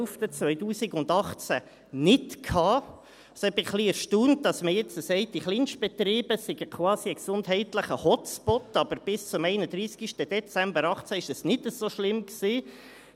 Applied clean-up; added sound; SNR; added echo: none; none; none; none.